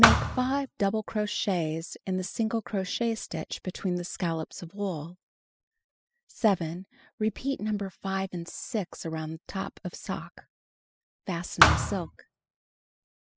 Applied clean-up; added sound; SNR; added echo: classical method spectral subtraction.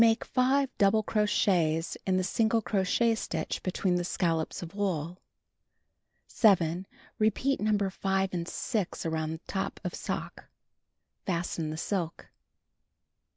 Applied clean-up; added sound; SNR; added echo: none; none; none; none.